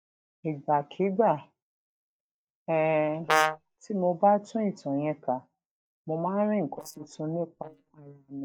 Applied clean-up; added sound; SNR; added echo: neural mask model DeepFilterNet 3.